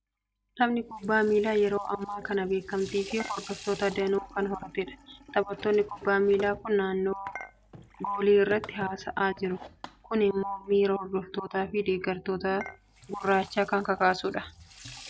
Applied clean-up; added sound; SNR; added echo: none; Dishes, pots, and pans / Chink, clink + Sink (filling or washing) / Water tap, faucet; 19 dB; none.